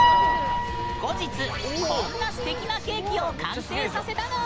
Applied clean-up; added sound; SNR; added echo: none; Piano; -1 dB; none.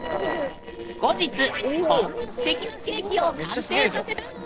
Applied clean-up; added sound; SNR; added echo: neural separator model SepFormer DNS4.